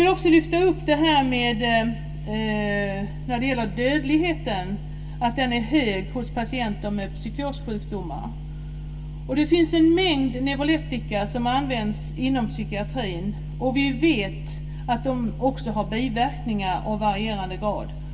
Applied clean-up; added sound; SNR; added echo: none; none; none; reverberation time 0.2 s.